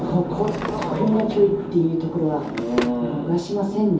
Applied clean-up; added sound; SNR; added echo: none; Drawer open or close; 13 dB; reverberation time 0.6 s.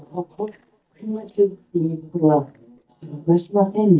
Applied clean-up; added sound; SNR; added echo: neural mask model DeepFilterNet 3.